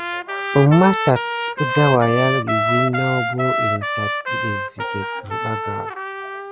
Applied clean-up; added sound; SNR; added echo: none; Trumpet; 3 dB; none.